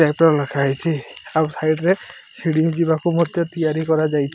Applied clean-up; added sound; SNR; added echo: none; none; none; none.